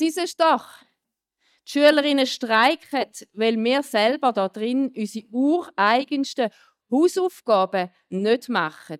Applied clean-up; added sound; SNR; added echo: neural mask model DeepFilterNet 3.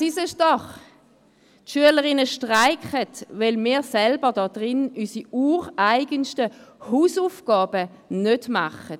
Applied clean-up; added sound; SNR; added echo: none; none; none; none.